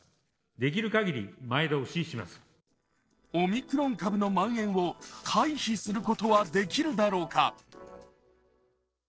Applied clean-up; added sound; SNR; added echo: neural separator model SepFormer DNS4.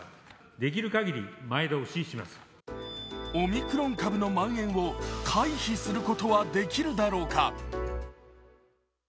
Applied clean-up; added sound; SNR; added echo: none; none; none; none.